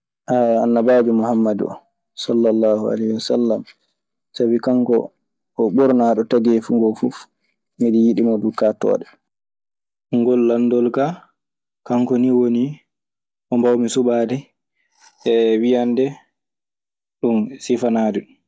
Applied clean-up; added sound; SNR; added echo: none; none; none; none.